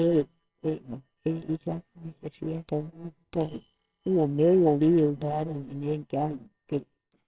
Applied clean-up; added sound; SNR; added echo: neural separator model SepFormer WHAMR!.